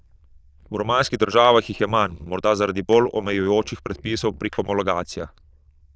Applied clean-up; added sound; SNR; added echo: neural diffusion model UNIVERSE++.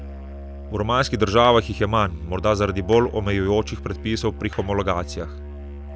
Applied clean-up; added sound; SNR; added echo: none; Musical instrument; 12 dB; none.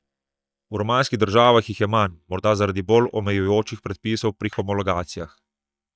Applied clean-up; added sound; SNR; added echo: neural mask model DeepFilterNet 3.